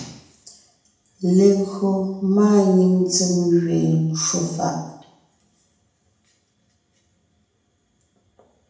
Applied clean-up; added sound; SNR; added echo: none; none; none; reverberation time 0.8 s.